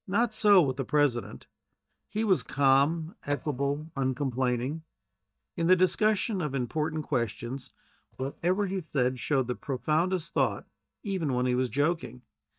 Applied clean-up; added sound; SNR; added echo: neural mask model DeepFilterNet 3.